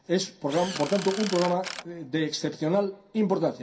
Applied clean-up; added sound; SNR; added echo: none; Drill; 14 dB; reverberation time 0.3 s.